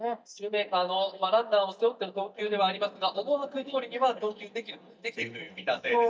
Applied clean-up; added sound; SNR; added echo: neural mask model DeepFilterNet 3.